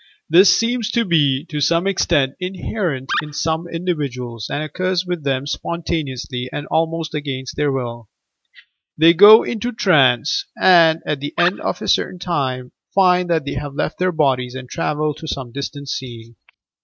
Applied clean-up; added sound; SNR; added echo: neural mask model RNNoise.